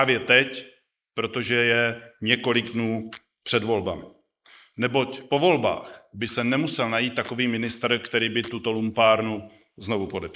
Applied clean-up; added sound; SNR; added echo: neural mask model Resemble Enhance denoiser.